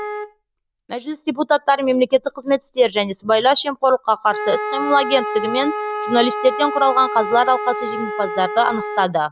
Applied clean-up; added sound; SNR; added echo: none; Wind instrument, woodwind instrument; 8 dB; none.